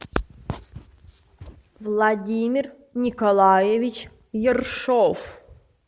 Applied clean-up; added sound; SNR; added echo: none; none; none; none.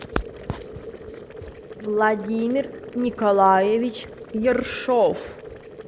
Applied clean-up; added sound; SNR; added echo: none; Boiling; 15 dB; none.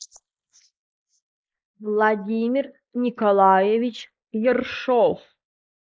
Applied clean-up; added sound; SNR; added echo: neural mask model Resemble Enhance denoiser.